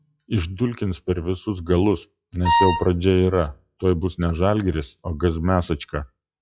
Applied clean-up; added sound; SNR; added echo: classical method log-MMSE.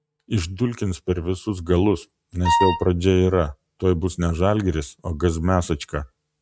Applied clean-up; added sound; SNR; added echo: neural mask model RNNoise.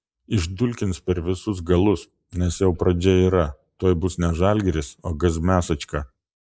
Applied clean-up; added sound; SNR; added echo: neural mask model Resemble Enhance denoiser.